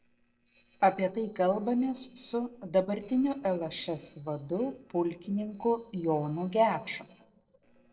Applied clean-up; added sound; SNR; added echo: neural separator model SepFormer DNS4.